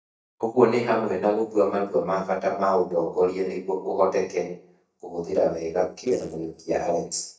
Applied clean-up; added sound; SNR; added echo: neural mask model DeepFilterNet 3.